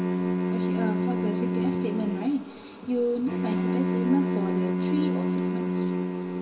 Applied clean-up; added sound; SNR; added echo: none; Bowed string instrument; -4 dB; reverberation time 2.3 s.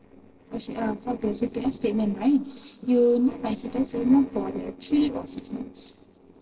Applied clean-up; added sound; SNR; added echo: neural separator model SepFormer DNS4.